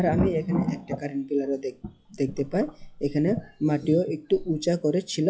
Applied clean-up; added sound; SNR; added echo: classical method log-MMSE.